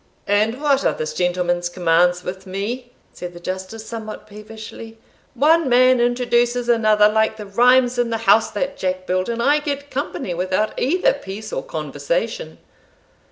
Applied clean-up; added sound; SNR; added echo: none; none; none; none.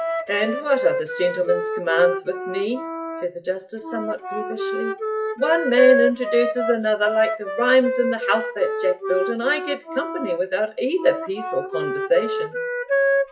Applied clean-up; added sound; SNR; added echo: classical method WPE with log-MMSE.